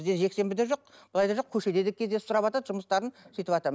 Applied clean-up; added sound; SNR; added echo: none; none; none; none.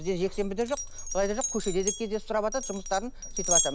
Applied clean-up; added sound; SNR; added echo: none; Glass; 2 dB; none.